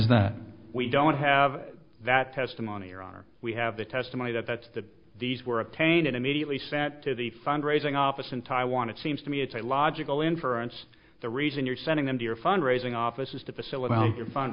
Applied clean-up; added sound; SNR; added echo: none; none; none; none.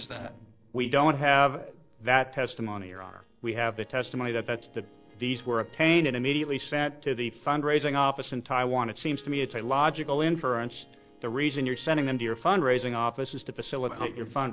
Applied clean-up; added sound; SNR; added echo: neural separator model SepFormer DNS4.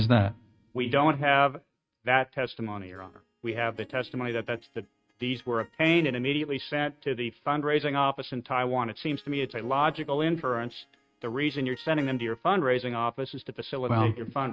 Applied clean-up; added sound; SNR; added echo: neural mask model RNNoise.